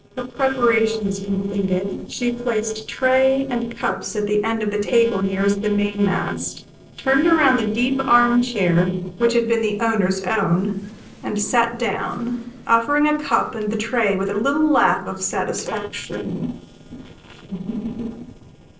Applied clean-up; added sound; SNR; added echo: neural separator model SepFormer DNS4.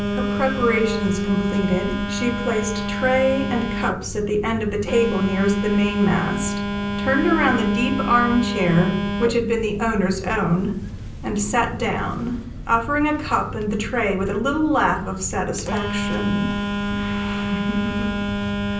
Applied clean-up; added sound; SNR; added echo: none; Telephone; 3 dB; reverberation time 0.6 s.